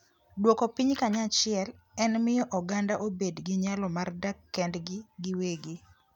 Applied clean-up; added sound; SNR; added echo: none; none; none; none.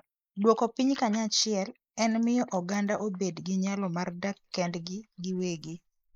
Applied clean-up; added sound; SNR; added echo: neural mask model Resemble Enhance denoiser.